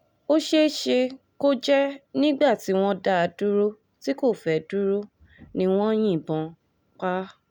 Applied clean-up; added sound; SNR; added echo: none; none; none; none.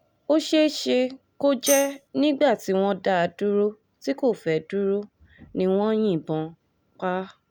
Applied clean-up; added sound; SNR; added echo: none; Tambourine; 10 dB; none.